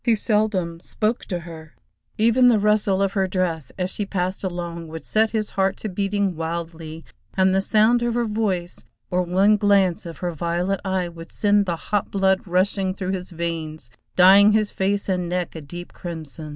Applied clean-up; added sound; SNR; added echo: none; none; none; none.